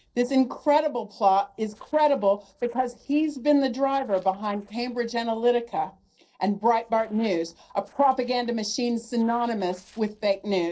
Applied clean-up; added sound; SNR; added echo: neural separator model SepFormer DNS4.